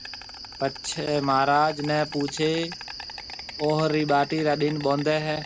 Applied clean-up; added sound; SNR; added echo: none; Insect; 13 dB; none.